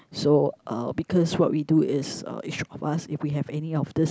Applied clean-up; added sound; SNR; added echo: none; none; none; none.